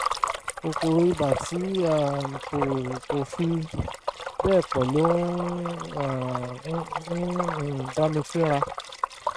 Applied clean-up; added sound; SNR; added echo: neural mask model RNNoise.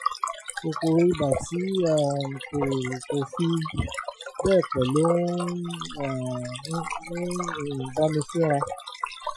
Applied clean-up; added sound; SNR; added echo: classical method Wiener filter.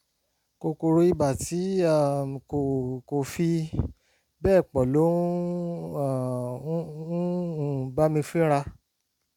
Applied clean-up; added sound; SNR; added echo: none; none; none; none.